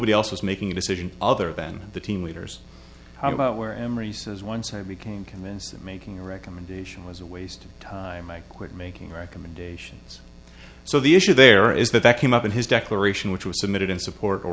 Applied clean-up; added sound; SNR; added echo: none; none; none; none.